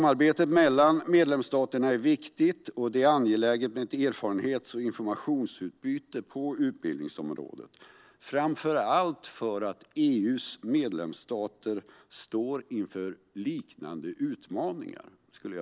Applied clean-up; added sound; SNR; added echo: none; none; none; none.